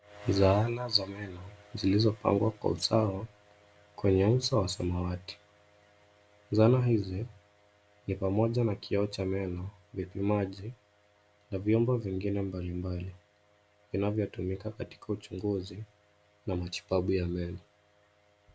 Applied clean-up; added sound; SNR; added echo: none; none; none; none.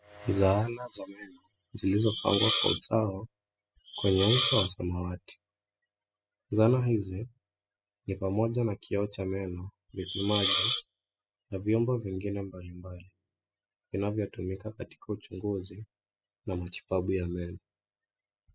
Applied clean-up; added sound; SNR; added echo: classical method spectral subtraction.